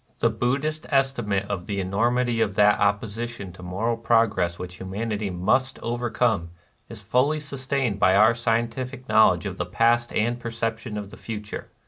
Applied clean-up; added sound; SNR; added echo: none; none; none; none.